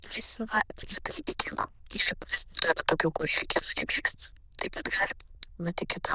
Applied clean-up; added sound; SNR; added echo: neural diffusion model UNIVERSE++.